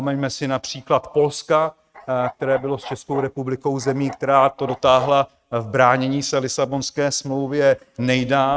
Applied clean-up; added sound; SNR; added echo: neural mask model RNNoise.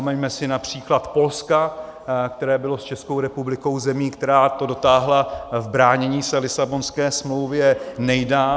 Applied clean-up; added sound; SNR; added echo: none; none; none; none.